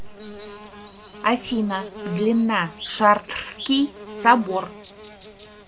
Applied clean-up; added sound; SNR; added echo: none; Buzz / Bird; 15 dB; none.